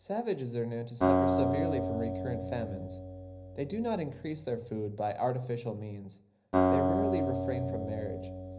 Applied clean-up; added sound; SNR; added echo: none; Acoustic guitar; -3 dB; reverberation time 0.5 s.